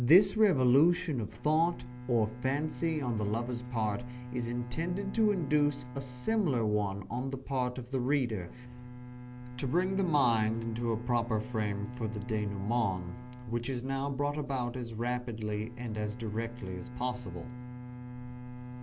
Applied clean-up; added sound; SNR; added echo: none; Bowed string instrument; 13 dB; none.